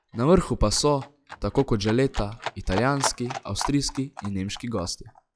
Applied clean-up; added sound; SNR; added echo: classical method log-MMSE.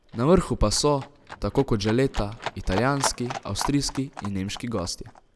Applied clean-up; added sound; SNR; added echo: none; Livestock, farm animals, working animals; 12 dB; none.